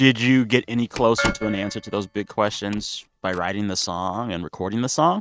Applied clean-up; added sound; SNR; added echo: neural mask model RNNoise.